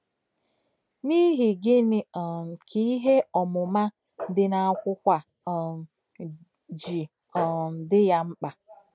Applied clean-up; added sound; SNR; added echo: none; none; none; none.